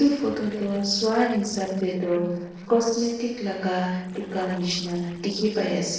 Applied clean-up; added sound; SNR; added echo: neural separator model SepFormer DNS4.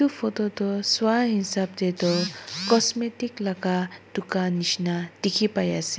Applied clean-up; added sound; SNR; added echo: none; none; none; none.